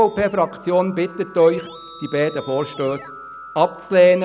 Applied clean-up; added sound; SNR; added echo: none; Keyboard (musical); 20 dB; none.